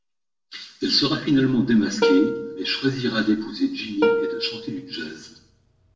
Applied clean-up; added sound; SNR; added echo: none; Plucked string instrument; 3 dB; reverberation time 0.6 s.